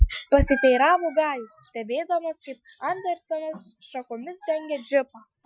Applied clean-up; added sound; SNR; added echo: classical method Wiener filter.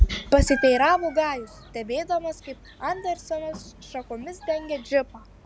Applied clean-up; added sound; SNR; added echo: none; Meow; 5 dB; none.